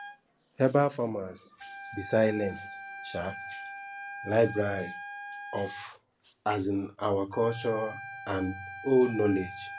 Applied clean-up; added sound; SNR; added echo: none; Wind instrument, woodwind instrument; 13 dB; none.